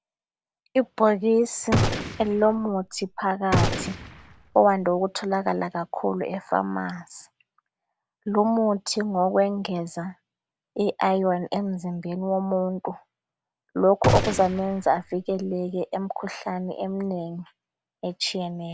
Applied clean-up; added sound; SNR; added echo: none; Gunshot, gunfire; 2 dB; none.